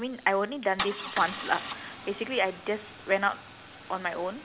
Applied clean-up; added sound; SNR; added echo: none; Idling / Engine starting / Car; 10 dB; none.